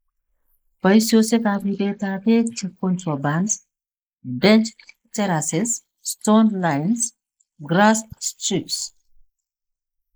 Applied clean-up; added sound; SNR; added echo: neural mask model Resemble Enhance denoiser.